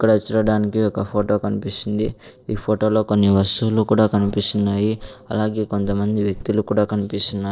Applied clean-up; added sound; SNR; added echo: neural separator model SepFormer DNS4.